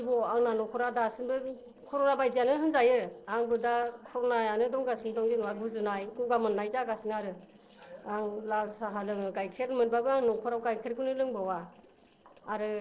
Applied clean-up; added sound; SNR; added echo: neural separator model SepFormer DNS4.